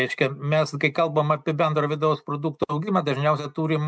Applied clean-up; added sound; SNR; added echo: none; none; none; none.